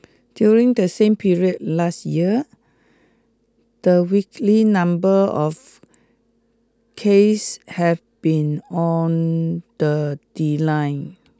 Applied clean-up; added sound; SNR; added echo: none; none; none; none.